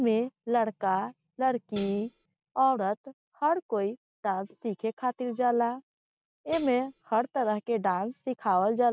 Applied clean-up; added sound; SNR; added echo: none; Hi-hat; 12 dB; none.